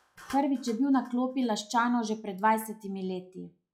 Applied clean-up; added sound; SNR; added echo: classical method log-MMSE.